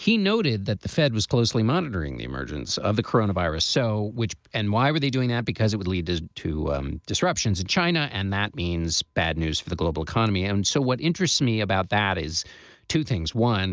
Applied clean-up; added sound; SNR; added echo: none; none; none; none.